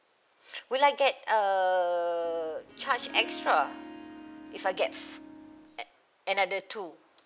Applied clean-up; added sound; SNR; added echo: none; Harp; 15 dB; none.